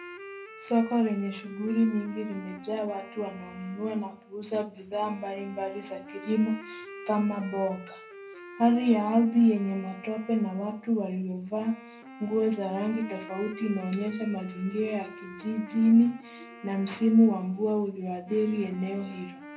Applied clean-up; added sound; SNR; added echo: none; Wind instrument, woodwind instrument; 17 dB; reverberation time 0.3 s.